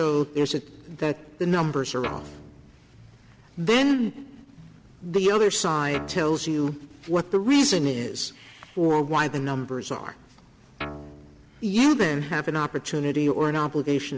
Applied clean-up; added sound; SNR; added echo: none; Guitar; 14 dB; none.